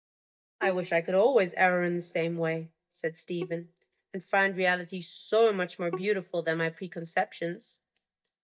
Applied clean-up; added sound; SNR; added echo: neural mask model DeepFilterNet 3.